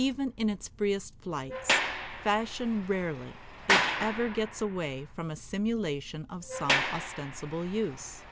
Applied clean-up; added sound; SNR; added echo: none; Sliding door; 2 dB; none.